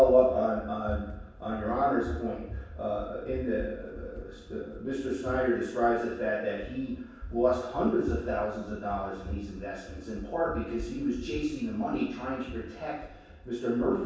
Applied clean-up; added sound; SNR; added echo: none; Run; 13 dB; reverberation time 0.7 s.